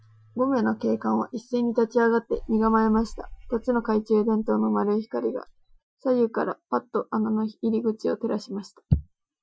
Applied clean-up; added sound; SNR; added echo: classical method Wiener filter.